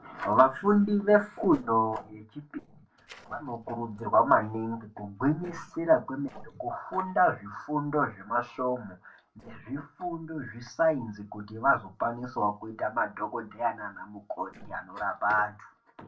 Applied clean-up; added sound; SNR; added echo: neural separator model SepFormer DNS4.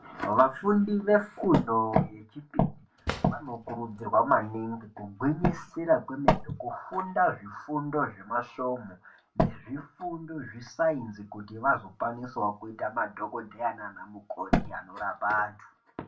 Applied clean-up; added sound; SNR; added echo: none; Drawer open or close; 11 dB; reverberation time 0.2 s.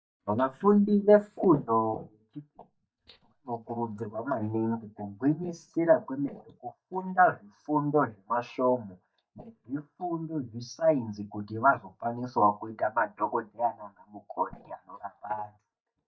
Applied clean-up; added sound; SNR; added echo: neural mask model DeepFilterNet 3.